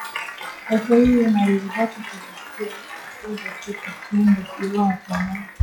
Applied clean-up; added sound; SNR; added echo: classical method log-MMSE.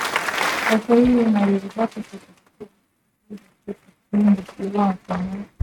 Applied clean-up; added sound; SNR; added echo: neural mask model RNNoise.